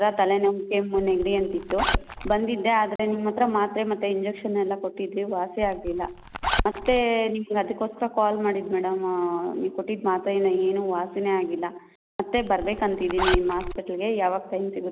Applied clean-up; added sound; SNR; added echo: none; Zipper (clothing); 4 dB; none.